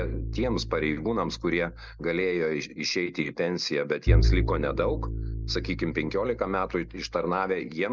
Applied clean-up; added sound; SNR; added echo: none; Bowed string instrument; 2 dB; none.